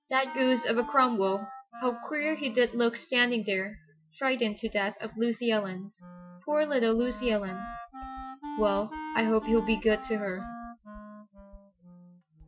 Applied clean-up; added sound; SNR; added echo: classical method Wiener filter.